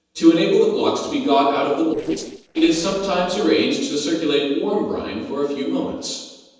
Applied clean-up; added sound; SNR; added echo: neural separator model SepFormer DNS4.